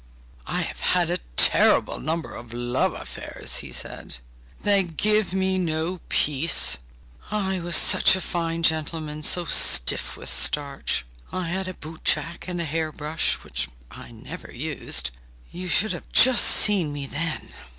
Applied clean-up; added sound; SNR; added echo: none; none; none; none.